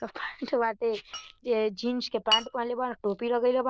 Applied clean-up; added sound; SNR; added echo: neural diffusion model UNIVERSE++.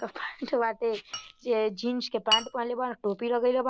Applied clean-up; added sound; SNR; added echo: none; Glass; 8 dB; none.